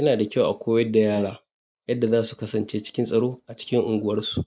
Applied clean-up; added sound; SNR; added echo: neural mask model Resemble Enhance denoiser.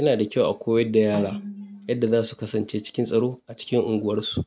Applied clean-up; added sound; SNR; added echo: none; Snare drum; 14 dB; none.